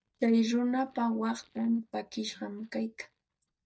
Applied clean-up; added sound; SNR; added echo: neural mask model DeepFilterNet 3.